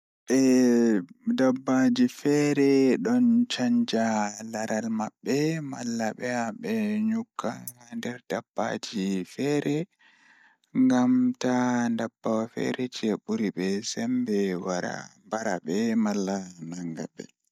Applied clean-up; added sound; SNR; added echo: neural mask model DeepFilterNet 3.